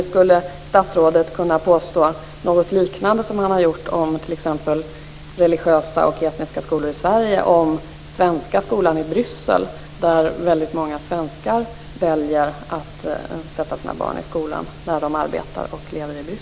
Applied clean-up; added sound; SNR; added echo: none; none; none; none.